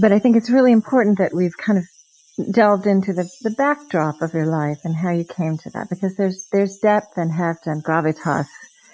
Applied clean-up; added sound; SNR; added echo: classical method Wiener filter.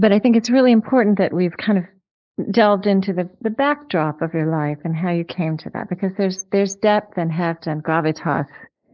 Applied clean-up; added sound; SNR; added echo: neural mask model Resemble Enhance denoiser.